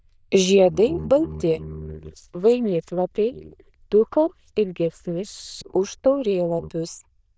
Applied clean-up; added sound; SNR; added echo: neural diffusion model UNIVERSE++.